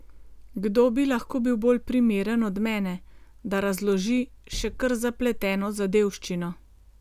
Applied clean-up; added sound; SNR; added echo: none; none; none; none.